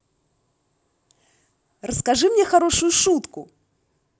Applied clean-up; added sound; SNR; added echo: none; none; none; none.